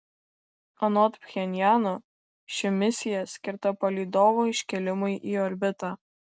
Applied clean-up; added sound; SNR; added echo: none; none; none; none.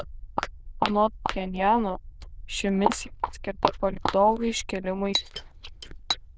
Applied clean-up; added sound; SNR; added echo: neural diffusion model UNIVERSE++.